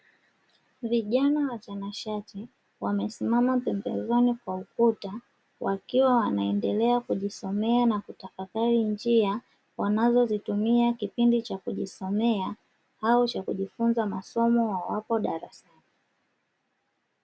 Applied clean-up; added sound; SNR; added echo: none; none; none; none.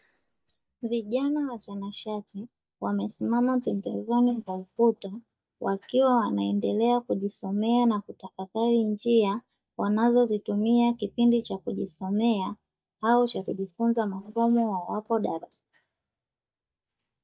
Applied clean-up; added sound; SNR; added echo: neural mask model DeepFilterNet 3.